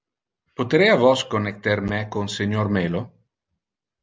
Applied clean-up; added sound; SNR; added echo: none; none; none; none.